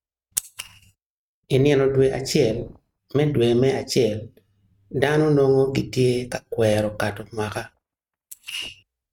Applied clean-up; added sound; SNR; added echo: neural mask model RNNoise.